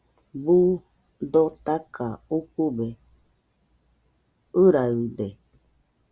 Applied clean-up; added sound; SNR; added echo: none; none; none; none.